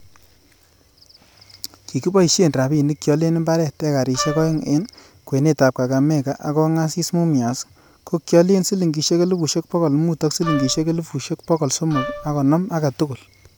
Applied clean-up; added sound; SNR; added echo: none; Wind instrument, woodwind instrument; 10 dB; none.